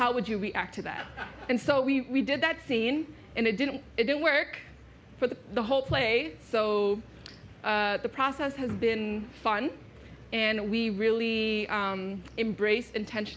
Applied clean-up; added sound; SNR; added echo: none; none; none; none.